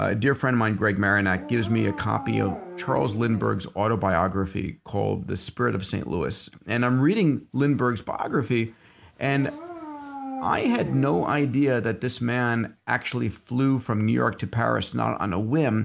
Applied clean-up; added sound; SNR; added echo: none; Dog; 14 dB; none.